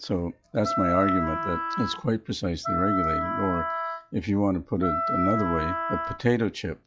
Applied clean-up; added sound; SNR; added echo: classical method log-MMSE.